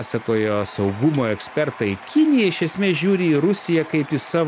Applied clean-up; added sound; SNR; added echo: none; Applause / Cheering; 18 dB; none.